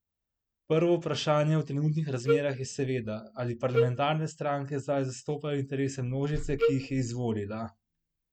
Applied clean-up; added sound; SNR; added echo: none; Wind instrument, woodwind instrument; 0 dB; none.